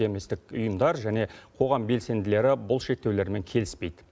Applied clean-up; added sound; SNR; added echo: none; none; none; none.